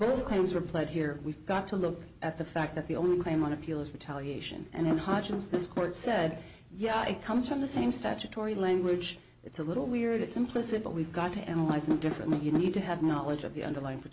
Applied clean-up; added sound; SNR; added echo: none; Knock / Wood; 6 dB; none.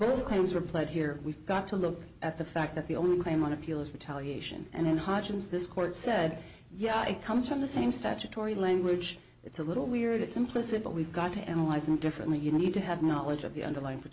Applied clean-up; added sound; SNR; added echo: none; none; none; none.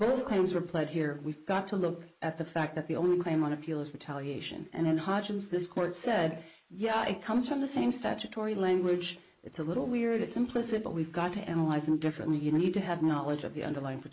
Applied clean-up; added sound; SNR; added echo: neural mask model Resemble Enhance denoiser.